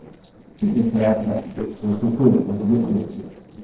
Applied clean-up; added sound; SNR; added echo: neural separator model SepFormer DNS4.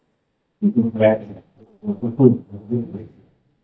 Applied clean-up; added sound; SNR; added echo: neural mask model DeepFilterNet 3.